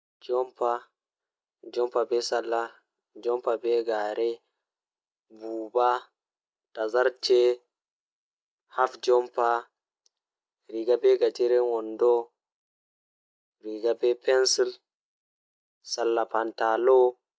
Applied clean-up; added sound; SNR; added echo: none; none; none; none.